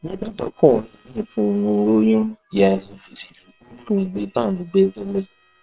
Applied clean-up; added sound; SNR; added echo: neural separator model SepFormer WHAM!.